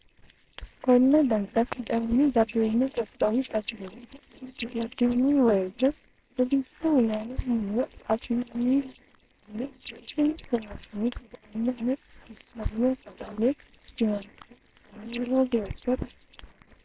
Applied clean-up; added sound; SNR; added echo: neural separator model SepFormer WHAMR!.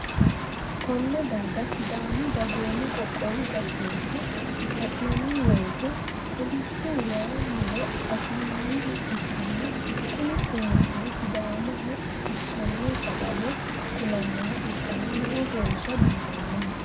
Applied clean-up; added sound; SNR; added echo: none; Wind; -3 dB; reverberation time 0.4 s.